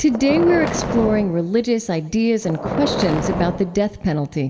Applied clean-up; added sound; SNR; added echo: none; Boom; 7 dB; reverberation time 1.3 s.